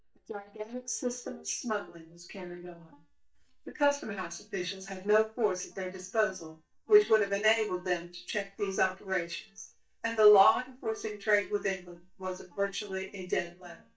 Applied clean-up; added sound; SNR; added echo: neural mask model DeepFilterNet 3.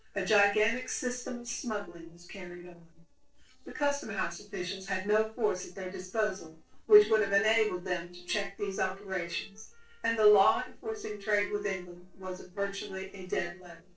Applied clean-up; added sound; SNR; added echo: neural separator model SepFormer DNS4.